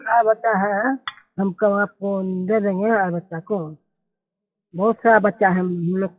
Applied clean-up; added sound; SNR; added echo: classical method WPE with log-MMSE.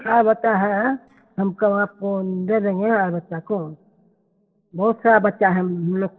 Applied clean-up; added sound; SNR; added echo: neural separator model SepFormer DNS4.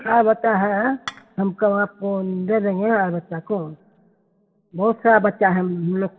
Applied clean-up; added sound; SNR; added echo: none; Dishes, pots, and pans / Chink, clink; 15 dB; reverberation time 0.3 s.